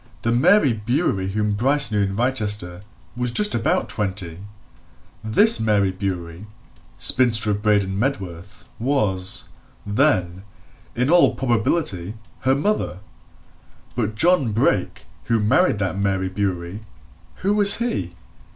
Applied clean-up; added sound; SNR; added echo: none; none; none; none.